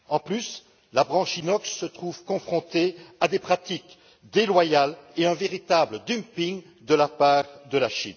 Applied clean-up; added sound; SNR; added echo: none; none; none; none.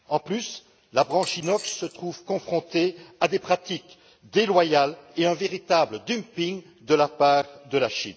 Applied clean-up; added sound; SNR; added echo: none; Coin (dropping); 17 dB; none.